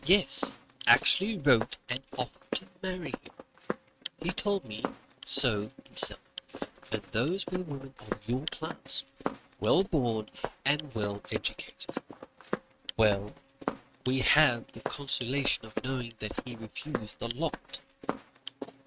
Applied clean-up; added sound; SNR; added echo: neural mask model RNNoise.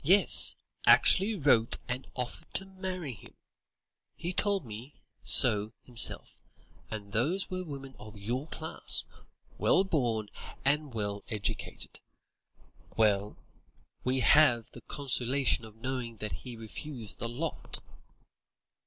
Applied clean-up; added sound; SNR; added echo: none; none; none; none.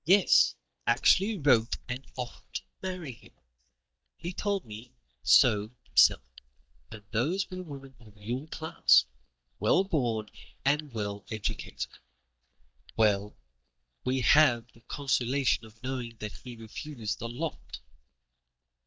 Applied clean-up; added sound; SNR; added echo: neural mask model DeepFilterNet 3.